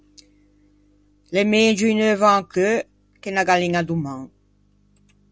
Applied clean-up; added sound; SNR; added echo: none; none; none; none.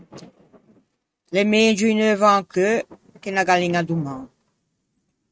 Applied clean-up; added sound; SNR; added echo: neural mask model RNNoise.